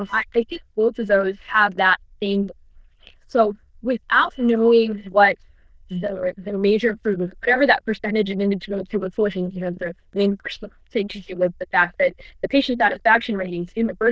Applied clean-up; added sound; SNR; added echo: neural diffusion model UNIVERSE++.